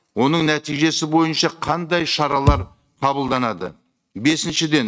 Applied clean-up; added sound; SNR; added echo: neural mask model RNNoise.